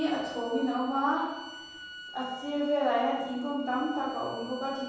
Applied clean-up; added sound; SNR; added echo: none; Bowed string instrument; 15 dB; reverberation time 1.3 s.